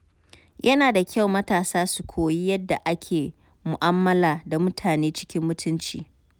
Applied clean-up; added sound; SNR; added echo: none; none; none; none.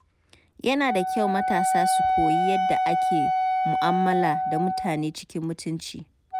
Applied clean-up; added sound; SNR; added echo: none; Wind instrument, woodwind instrument; -3 dB; none.